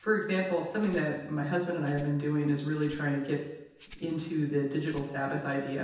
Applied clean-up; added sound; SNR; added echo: none; Rattle (instrument); 14 dB; reverberation time 0.9 s.